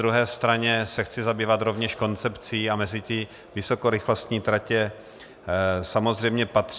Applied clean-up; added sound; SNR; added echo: none; none; none; none.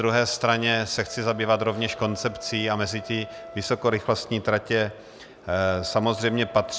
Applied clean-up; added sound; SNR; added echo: none; Wind instrument, woodwind instrument; 17 dB; none.